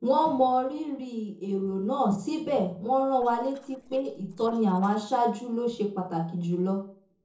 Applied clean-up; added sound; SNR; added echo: neural separator model SepFormer DNS4.